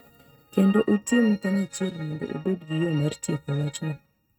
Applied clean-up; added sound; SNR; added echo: neural mask model RNNoise.